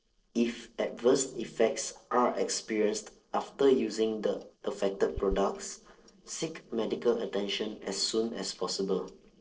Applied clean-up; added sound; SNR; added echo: neural separator model SepFormer DNS4.